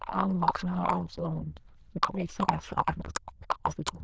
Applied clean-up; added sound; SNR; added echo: neural diffusion model UNIVERSE++.